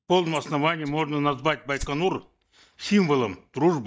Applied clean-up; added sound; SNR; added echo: neural mask model DeepFilterNet 3.